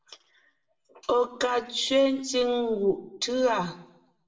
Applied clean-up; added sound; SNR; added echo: none; none; none; reverberation time 0.6 s.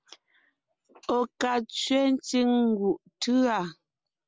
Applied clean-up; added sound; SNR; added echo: none; none; none; none.